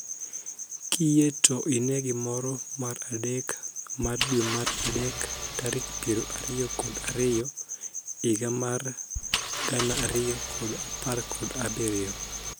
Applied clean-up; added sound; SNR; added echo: none; Engine; 6 dB; none.